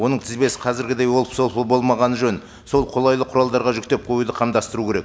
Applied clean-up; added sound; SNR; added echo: none; none; none; none.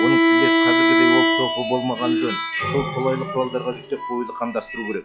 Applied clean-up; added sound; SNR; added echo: classical method log-MMSE.